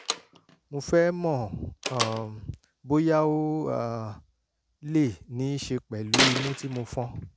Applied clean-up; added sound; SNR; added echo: none; Slam; 6 dB; none.